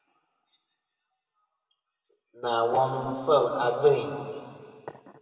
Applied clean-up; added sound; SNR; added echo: none; none; none; reverberation time 2.4 s.